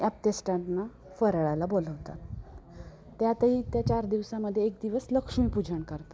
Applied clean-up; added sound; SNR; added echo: none; none; none; none.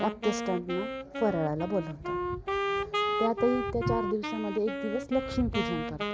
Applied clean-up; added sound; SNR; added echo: none; Wind instrument, woodwind instrument; 2 dB; none.